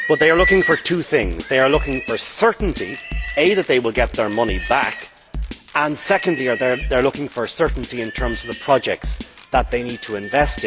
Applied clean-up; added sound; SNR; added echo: none; Drum kit + Livestock, farm animals, working animals; 8 dB; none.